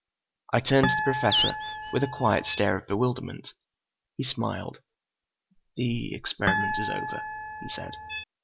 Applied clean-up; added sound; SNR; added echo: none; Animal + Harp; 1 dB; none.